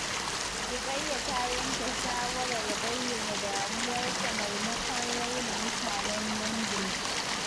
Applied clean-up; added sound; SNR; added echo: none; Stream; -5 dB; none.